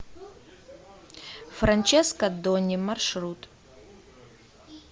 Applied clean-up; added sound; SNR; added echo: none; none; none; none.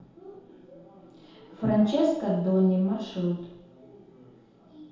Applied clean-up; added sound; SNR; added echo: none; none; none; reverberation time 0.8 s.